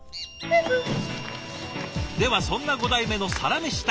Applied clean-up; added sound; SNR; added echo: none; Bird + Harmonica; 16 dB; none.